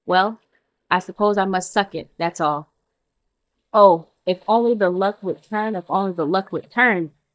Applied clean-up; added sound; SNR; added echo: neural mask model DeepFilterNet 3.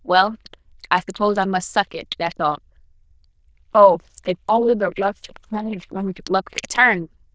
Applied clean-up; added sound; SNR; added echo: neural diffusion model UNIVERSE++.